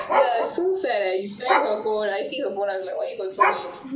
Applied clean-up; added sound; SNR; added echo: none; Dog; 2 dB; none.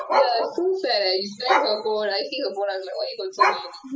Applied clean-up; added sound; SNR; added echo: classical method spectral subtraction.